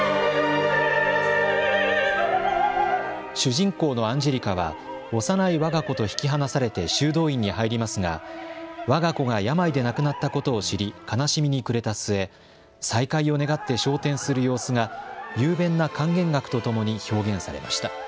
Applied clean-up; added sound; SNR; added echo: none; none; none; none.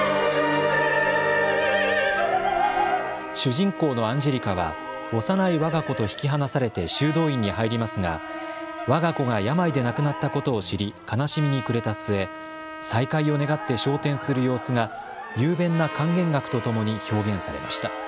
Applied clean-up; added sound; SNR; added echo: none; Trumpet; 13 dB; none.